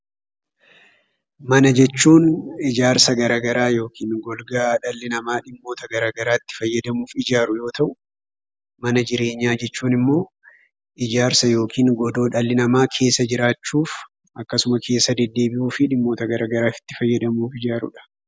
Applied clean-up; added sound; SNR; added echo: none; none; none; none.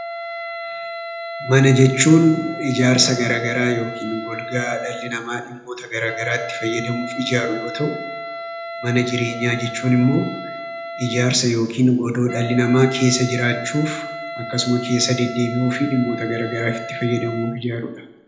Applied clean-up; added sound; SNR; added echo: none; Wind instrument, woodwind instrument; 11 dB; reverberation time 0.8 s.